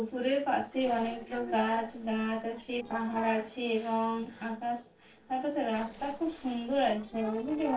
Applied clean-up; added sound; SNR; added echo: neural separator model SepFormer DNS4.